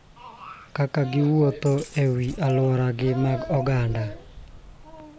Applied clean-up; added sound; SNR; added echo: none; Bird vocalization, bird call, bird song + Glass; 19 dB; none.